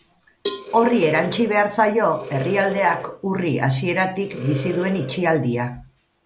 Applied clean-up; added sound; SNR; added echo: none; Animal + Cowbell; 10 dB; none.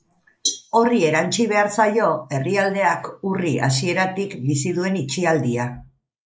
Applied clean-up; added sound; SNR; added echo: neural mask model Resemble Enhance denoiser.